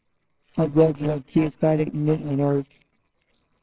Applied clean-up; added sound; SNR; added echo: neural separator model SepFormer WHAMR!.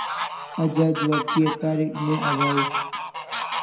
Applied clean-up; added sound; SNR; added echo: none; Fowl; 3 dB; reverberation time 0.8 s.